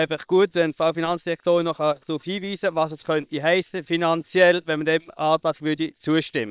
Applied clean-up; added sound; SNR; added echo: neural separator model SepFormer WHAM!.